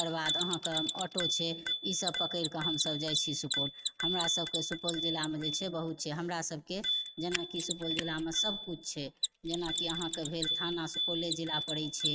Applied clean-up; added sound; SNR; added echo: neural mask model RNNoise.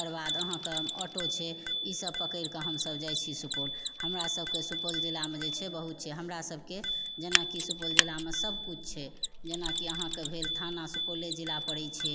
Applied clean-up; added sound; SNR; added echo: none; Bicycle bell + Mechanisms; -4 dB; none.